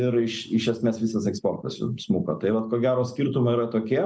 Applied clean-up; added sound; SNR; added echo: none; none; none; none.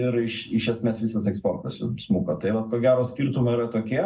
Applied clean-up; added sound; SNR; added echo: none; none; none; reverberation time 0.3 s.